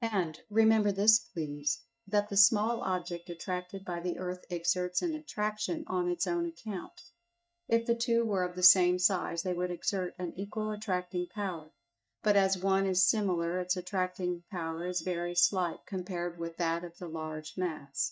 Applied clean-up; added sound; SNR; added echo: neural mask model DeepFilterNet 3.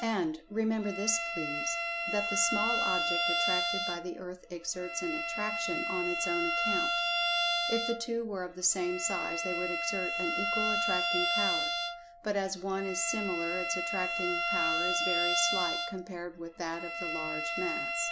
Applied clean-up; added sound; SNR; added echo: none; Bowed string instrument; -2 dB; none.